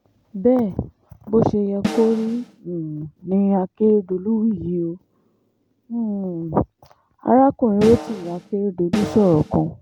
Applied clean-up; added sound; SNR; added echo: none; Snare drum; 7 dB; none.